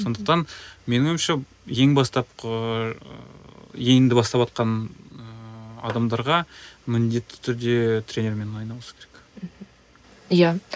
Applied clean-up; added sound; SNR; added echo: none; Tap / Hammer; 17 dB; none.